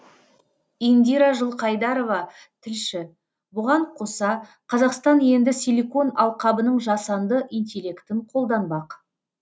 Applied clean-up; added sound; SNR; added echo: none; none; none; none.